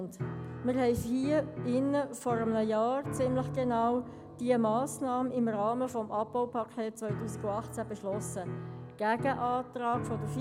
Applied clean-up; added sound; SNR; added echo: none; Piano; 9 dB; none.